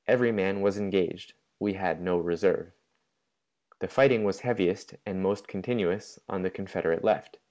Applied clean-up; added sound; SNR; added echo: none; none; none; none.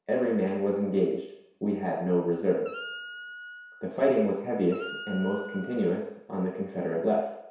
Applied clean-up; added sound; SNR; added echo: none; Wind instrument, woodwind instrument; 14 dB; reverberation time 0.7 s.